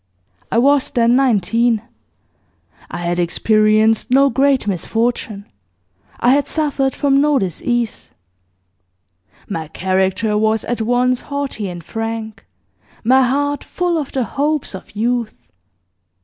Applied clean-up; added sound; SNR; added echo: none; none; none; none.